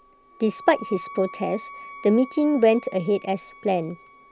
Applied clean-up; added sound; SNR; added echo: none; Wind instrument, woodwind instrument; 18 dB; none.